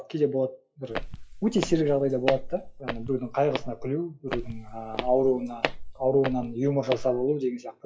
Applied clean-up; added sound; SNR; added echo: classical method WPE with log-MMSE.